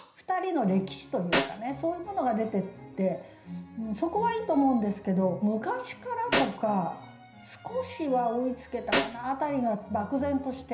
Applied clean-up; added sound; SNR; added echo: none; Snare drum; 4 dB; reverberation time 0.5 s.